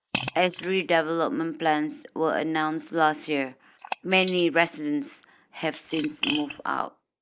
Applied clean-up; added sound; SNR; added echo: neural mask model Resemble Enhance denoiser.